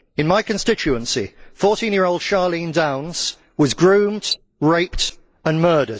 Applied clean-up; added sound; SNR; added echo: neural mask model Resemble Enhance denoiser.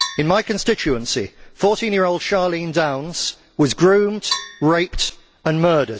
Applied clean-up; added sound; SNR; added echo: none; Percussion; 12 dB; none.